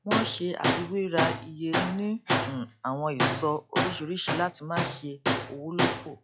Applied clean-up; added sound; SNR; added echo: classical method log-MMSE.